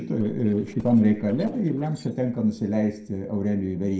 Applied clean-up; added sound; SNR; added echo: neural separator model SepFormer DNS4.